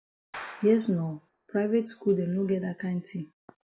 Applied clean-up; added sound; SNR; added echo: none; Clapping; 18 dB; none.